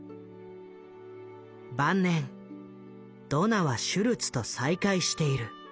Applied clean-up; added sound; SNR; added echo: none; none; none; none.